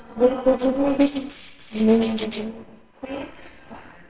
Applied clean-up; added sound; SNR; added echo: neural separator model SepFormer WHAMR!.